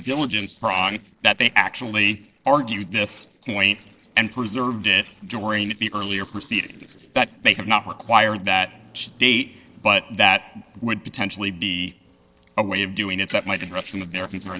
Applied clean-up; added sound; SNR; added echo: neural separator model SepFormer DNS4.